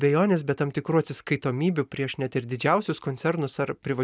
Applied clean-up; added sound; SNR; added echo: none; none; none; none.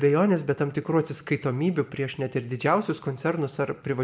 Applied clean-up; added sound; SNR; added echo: none; none; none; reverberation time 1.7 s.